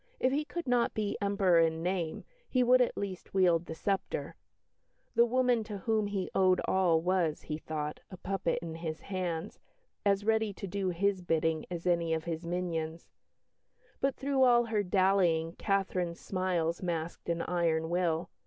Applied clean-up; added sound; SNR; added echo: none; none; none; none.